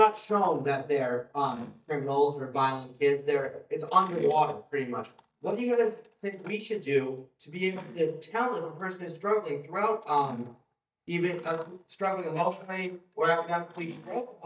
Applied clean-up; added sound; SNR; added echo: neural mask model DeepFilterNet 3.